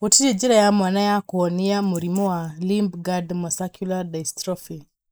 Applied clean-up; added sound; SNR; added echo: neural mask model Resemble Enhance denoiser.